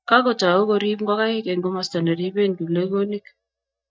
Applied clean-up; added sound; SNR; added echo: neural mask model DeepFilterNet 3.